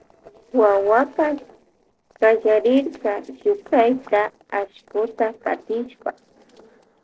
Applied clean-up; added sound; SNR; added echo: neural separator model SepFormer DNS4.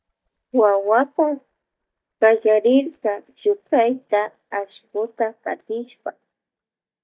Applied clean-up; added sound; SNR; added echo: neural mask model DeepFilterNet 3.